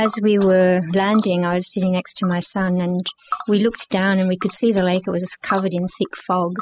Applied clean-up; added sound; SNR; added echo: classical method spectral subtraction.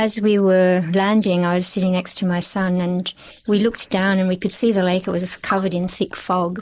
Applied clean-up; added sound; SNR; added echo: neural mask model Resemble Enhance denoiser.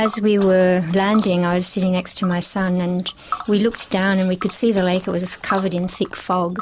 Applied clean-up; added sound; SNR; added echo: none; Tick; 16 dB; none.